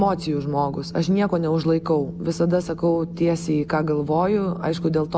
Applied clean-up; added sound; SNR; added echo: none; Wind; 12 dB; none.